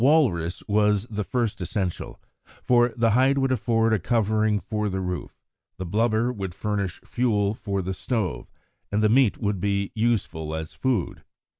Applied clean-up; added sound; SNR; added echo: none; none; none; none.